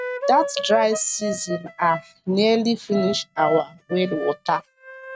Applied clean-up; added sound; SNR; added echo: neural mask model RNNoise.